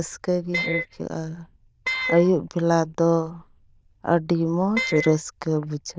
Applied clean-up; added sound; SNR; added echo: neural diffusion model UNIVERSE++.